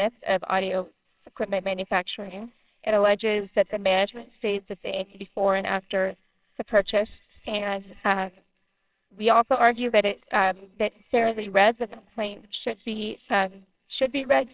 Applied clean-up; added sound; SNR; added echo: neural separator model SepFormer WHAMR!.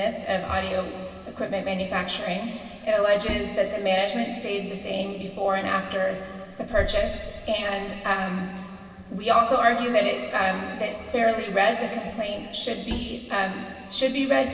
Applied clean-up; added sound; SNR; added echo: none; Bowed string instrument; 11 dB; reverberation time 2.7 s.